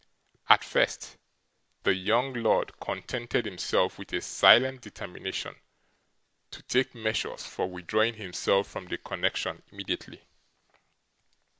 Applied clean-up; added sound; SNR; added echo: none; none; none; none.